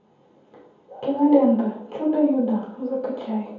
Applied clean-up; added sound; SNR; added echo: none; none; none; reverberation time 0.7 s.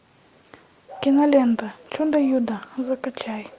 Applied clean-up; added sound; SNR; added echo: none; none; none; none.